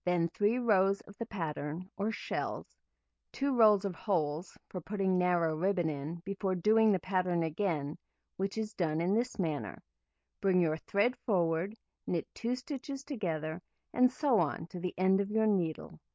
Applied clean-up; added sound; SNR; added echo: none; none; none; none.